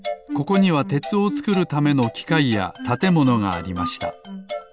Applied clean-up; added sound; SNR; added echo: none; none; none; none.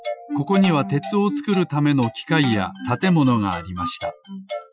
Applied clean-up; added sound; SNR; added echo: classical method Wiener filter.